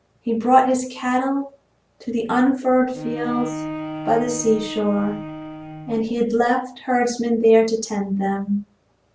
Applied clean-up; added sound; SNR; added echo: none; Bowed string instrument; 10 dB; none.